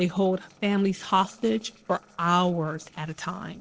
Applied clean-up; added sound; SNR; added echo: neural separator model SepFormer DNS4.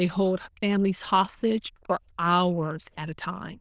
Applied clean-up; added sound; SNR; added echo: neural diffusion model UNIVERSE++.